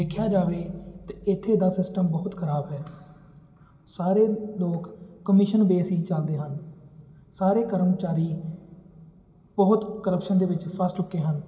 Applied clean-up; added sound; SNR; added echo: none; none; none; reverberation time 0.8 s.